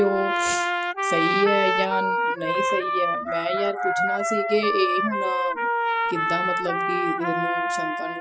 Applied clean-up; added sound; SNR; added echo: classical method spectral subtraction.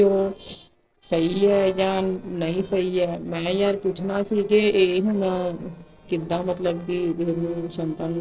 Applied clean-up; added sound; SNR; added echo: neural separator model SepFormer DNS4.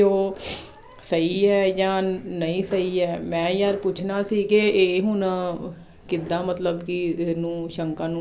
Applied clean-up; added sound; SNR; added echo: none; none; none; none.